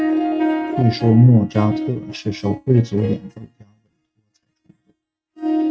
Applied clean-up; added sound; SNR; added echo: neural mask model RNNoise.